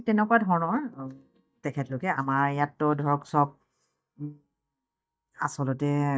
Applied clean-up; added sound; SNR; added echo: neural mask model DeepFilterNet 3.